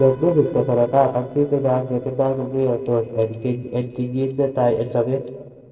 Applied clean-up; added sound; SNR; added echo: neural separator model SepFormer DNS4.